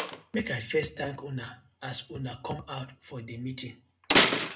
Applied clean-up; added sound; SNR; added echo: none; Slam; -3 dB; reverberation time 0.2 s.